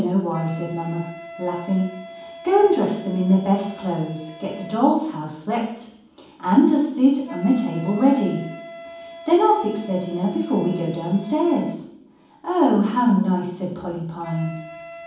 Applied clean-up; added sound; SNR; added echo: none; Wind instrument, woodwind instrument; 19 dB; reverberation time 1.2 s.